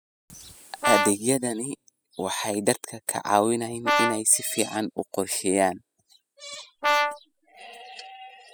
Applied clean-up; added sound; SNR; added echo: classical method spectral subtraction.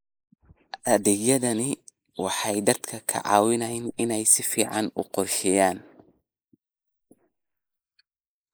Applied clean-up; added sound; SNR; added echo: neural mask model Resemble Enhance denoiser.